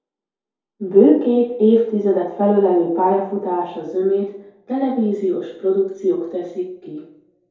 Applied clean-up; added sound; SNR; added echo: none; none; none; reverberation time 2.3 s.